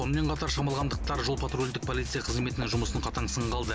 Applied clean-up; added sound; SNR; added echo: none; Drum kit; 4 dB; none.